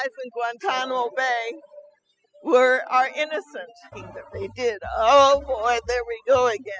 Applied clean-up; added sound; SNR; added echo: classical method spectral subtraction.